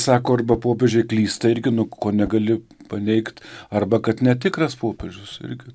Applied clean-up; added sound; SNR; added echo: none; Whoosh, swoosh, swish; 19 dB; none.